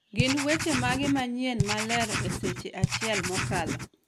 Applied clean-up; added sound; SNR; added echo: none; Writing; 0 dB; none.